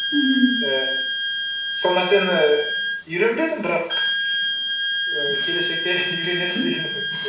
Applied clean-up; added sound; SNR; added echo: none; Wind instrument, woodwind instrument; 1 dB; reverberation time 0.5 s.